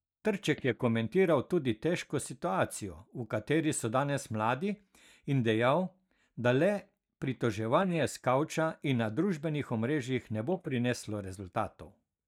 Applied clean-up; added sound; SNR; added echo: neural mask model DeepFilterNet 3.